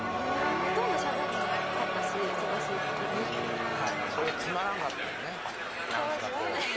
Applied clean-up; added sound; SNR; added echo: none; Crowd; -3 dB; none.